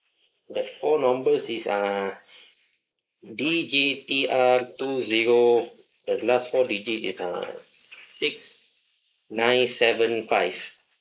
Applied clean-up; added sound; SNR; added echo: neural mask model Resemble Enhance denoiser.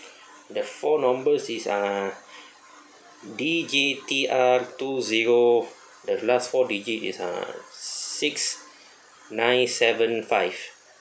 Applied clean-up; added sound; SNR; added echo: none; none; none; none.